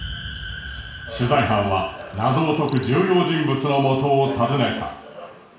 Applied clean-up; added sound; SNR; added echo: none; Camera; 1 dB; reverberation time 0.7 s.